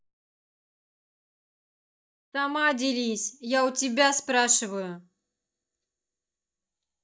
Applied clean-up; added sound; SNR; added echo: neural mask model DeepFilterNet 3.